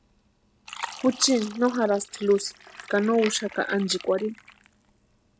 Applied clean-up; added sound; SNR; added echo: none; Fill (with liquid); 16 dB; none.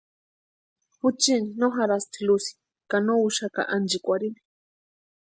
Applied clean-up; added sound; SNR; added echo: none; none; none; none.